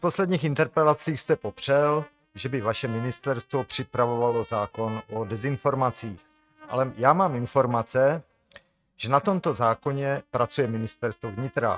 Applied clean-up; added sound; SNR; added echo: neural mask model RNNoise.